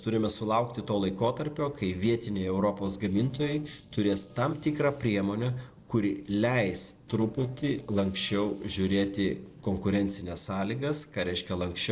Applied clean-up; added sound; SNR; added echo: neural separator model SepFormer DNS4.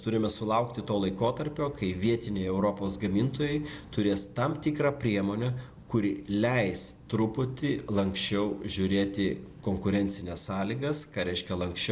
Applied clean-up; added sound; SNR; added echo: none; none; none; none.